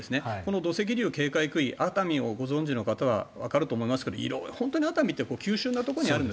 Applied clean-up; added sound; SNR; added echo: none; none; none; none.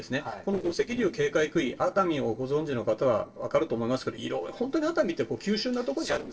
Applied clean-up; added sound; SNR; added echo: neural separator model SepFormer DNS4.